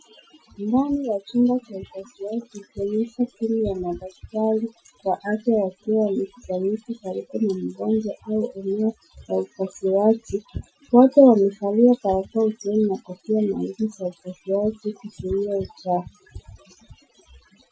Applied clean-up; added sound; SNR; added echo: classical method Wiener filter.